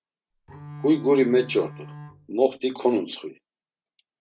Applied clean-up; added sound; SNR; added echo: none; Bowed string instrument; 16 dB; none.